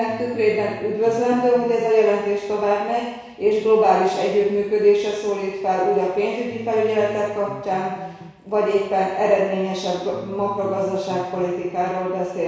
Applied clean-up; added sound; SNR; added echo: none; Bass guitar; 18 dB; reverberation time 1.1 s.